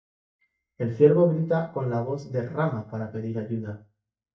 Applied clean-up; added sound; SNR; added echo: neural mask model DeepFilterNet 3.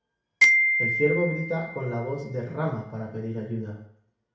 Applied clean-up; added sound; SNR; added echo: none; Glockenspiel; -3 dB; reverberation time 0.6 s.